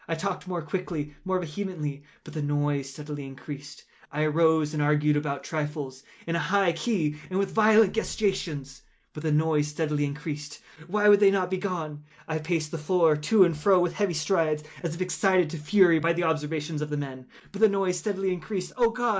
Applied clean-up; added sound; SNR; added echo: none; none; none; none.